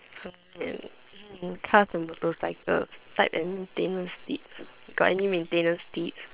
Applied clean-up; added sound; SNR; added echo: neural separator model SepFormer WHAM!.